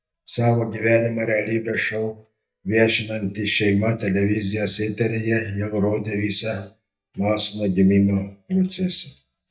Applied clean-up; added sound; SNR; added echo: neural mask model DeepFilterNet 3.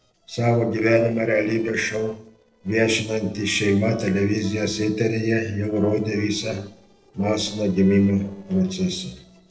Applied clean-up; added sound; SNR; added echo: neural separator model SepFormer DNS4.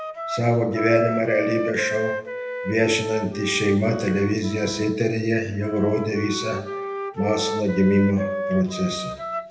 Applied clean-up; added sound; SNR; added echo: none; Wind instrument, woodwind instrument; 7 dB; reverberation time 0.7 s.